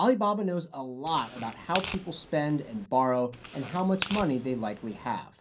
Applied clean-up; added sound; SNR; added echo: none; Tearing; 10 dB; reverberation time 0.3 s.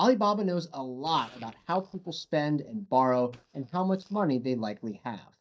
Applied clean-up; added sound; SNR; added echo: neural mask model DeepFilterNet 3.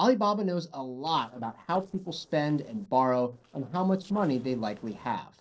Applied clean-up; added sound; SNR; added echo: neural separator model SepFormer DNS4.